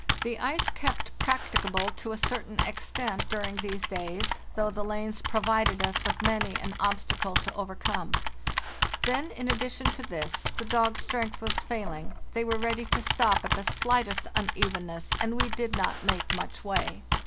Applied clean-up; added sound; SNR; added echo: none; Computer keyboard; -2 dB; none.